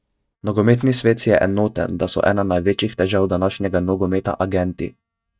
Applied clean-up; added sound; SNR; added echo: neural mask model DeepFilterNet 3.